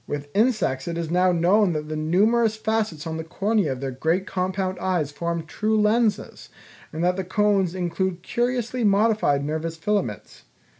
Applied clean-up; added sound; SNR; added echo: none; none; none; none.